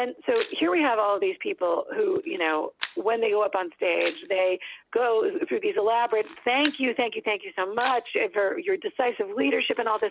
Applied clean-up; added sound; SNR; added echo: none; Camera; 19 dB; none.